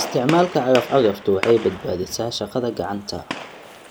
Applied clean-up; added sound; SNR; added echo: none; Gunshot, gunfire; 12 dB; none.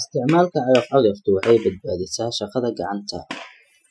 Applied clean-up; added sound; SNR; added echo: classical method Wiener filter.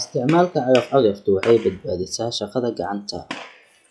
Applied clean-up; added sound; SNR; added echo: classical method log-MMSE.